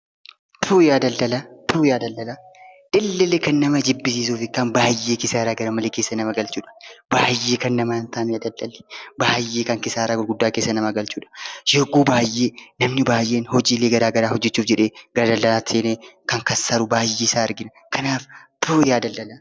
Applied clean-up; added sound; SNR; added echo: none; none; none; none.